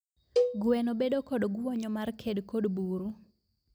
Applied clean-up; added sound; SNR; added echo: none; Cowbell; 2 dB; none.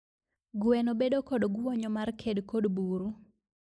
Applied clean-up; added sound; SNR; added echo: neural mask model Resemble Enhance denoiser.